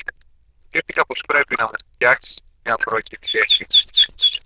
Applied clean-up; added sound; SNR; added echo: neural diffusion model UNIVERSE++.